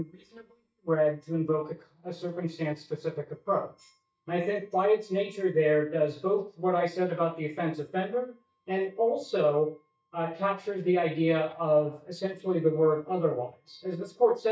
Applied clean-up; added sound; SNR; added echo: neural mask model DeepFilterNet 3.